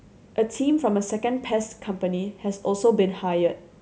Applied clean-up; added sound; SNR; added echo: none; none; none; none.